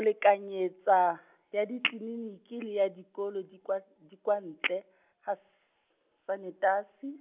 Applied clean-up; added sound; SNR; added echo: none; none; none; none.